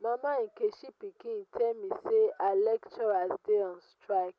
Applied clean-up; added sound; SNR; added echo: none; none; none; none.